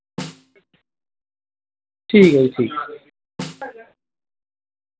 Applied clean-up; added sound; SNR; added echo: none; Snare drum; 15 dB; none.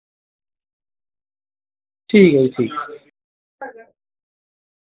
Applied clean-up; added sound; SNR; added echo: neural mask model Resemble Enhance denoiser.